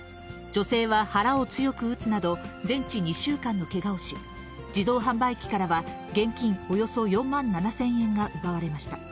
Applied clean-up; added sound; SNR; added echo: none; none; none; none.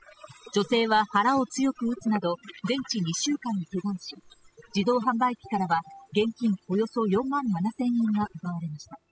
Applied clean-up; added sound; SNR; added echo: classical method spectral subtraction.